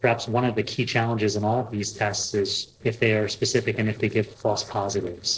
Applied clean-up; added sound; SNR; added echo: neural separator model SepFormer DNS4.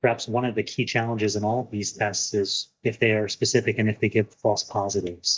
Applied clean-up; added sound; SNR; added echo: neural mask model DeepFilterNet 3.